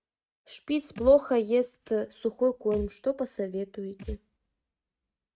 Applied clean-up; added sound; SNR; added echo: neural mask model RNNoise.